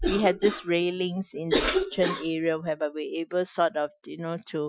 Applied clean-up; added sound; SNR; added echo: classical method Wiener filter.